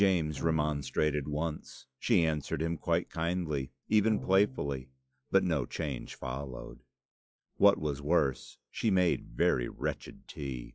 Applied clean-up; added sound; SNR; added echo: classical method log-MMSE.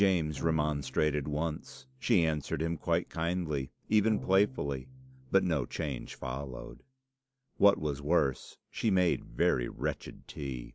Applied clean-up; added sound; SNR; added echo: none; Bowed string instrument; 18 dB; none.